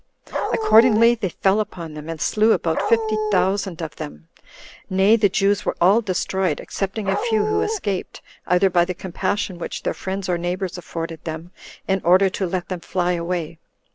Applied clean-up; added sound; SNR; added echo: none; Dog; 2 dB; none.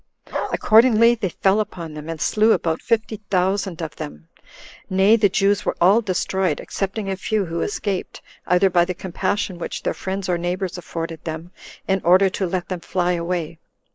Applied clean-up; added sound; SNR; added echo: neural mask model Resemble Enhance denoiser.